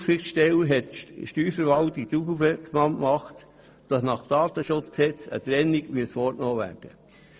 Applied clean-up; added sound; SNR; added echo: neural separator model SepFormer DNS4.